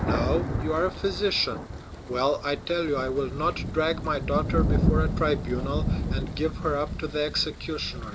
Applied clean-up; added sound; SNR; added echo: none; Thunder; 1 dB; none.